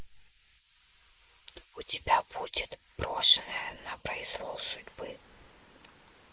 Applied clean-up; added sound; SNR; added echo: neural mask model Resemble Enhance denoiser.